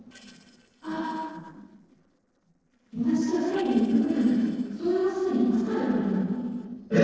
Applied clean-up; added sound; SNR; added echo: neural separator model SepFormer DNS4.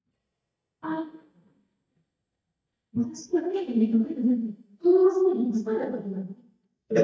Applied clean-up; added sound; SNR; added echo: neural mask model DeepFilterNet 3.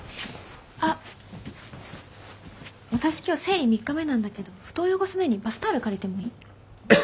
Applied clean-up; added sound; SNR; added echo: none; none; none; none.